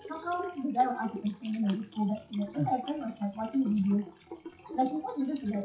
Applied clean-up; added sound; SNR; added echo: classical method WPE with log-MMSE.